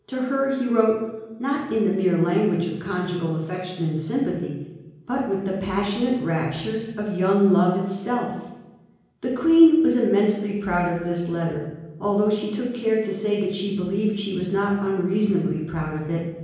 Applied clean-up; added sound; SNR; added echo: none; none; none; reverberation time 1.0 s.